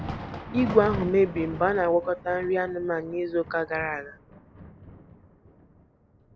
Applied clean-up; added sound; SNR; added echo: none; Thunder; 11 dB; none.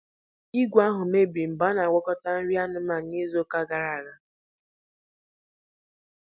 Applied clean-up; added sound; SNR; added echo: none; none; none; none.